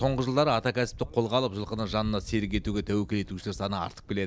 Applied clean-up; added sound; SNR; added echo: none; none; none; none.